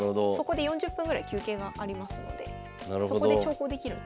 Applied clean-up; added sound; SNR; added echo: none; none; none; none.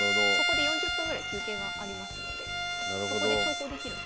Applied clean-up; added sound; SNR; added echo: none; Bowed string instrument; -5 dB; none.